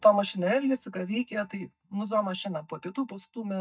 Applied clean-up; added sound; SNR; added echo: neural mask model DeepFilterNet 3.